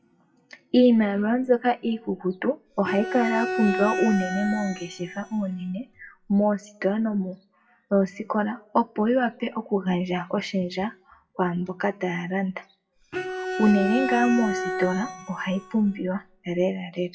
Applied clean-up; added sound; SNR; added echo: classical method WPE with log-MMSE.